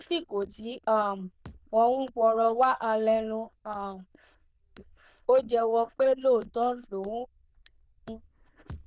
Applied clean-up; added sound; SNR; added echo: neural diffusion model UNIVERSE++.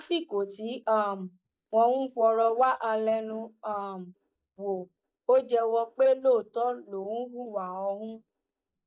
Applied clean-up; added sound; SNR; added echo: neural mask model DeepFilterNet 3.